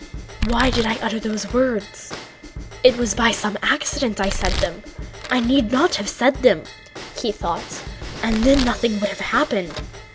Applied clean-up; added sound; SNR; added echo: none; Domestic sounds, home sounds + Bell / Drum / Drum kit; 8 dB; none.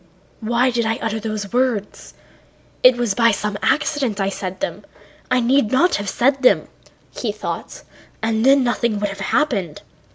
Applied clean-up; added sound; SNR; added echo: none; none; none; none.